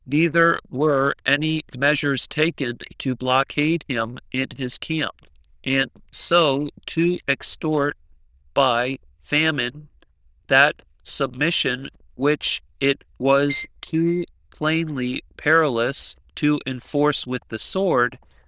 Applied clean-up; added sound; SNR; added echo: neural diffusion model UNIVERSE++.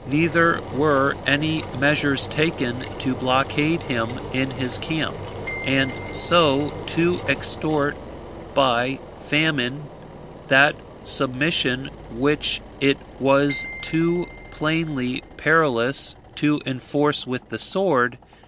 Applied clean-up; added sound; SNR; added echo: none; Engine + Glockenspiel; 13 dB; none.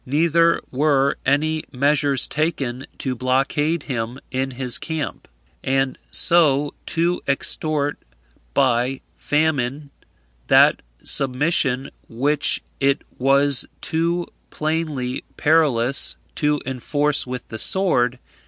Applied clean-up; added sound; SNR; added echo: none; none; none; none.